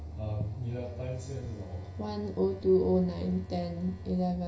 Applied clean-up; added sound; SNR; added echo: none; Telephone; 12 dB; reverberation time 0.4 s.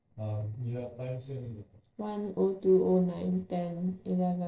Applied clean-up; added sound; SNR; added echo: neural separator model SepFormer DNS4.